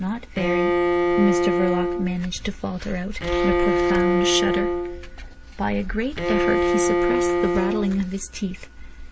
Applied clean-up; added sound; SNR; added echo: none; Bowed string instrument; -3 dB; none.